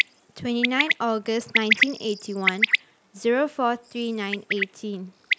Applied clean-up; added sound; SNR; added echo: none; Bird; 0 dB; none.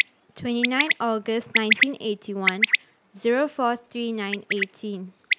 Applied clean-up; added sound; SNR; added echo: neural mask model Resemble Enhance denoiser.